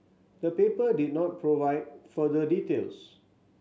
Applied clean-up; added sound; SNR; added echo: none; none; none; none.